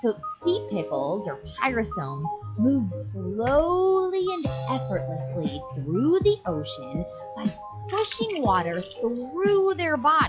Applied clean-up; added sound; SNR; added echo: classical method log-MMSE.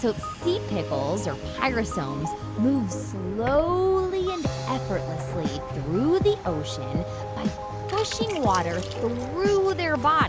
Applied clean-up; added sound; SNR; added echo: none; Bus; 16 dB; none.